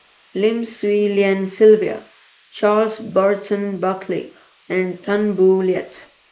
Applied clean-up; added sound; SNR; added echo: neural mask model Resemble Enhance denoiser.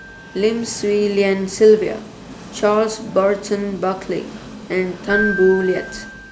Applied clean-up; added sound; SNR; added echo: none; Train + Keyboard (musical); 12 dB; none.